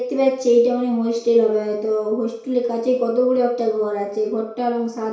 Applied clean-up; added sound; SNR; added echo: none; none; none; reverberation time 0.6 s.